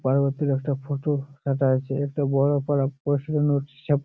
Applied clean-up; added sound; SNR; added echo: none; none; none; none.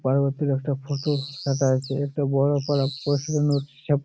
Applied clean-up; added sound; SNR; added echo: none; Bird; 16 dB; none.